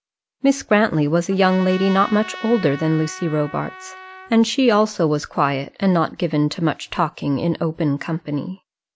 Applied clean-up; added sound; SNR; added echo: none; Trumpet; 16 dB; none.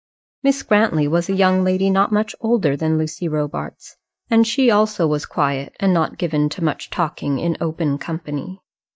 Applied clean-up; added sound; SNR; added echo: neural mask model DeepFilterNet 3.